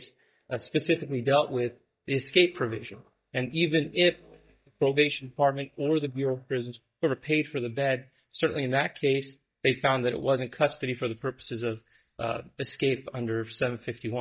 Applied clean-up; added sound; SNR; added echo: neural mask model DeepFilterNet 3.